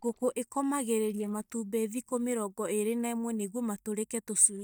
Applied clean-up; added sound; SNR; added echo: neural mask model DeepFilterNet 3.